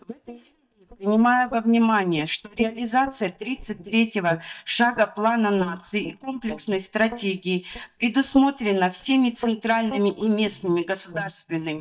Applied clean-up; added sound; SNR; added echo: neural mask model DeepFilterNet 3.